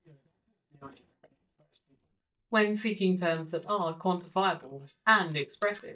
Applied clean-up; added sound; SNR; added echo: neural mask model DeepFilterNet 3.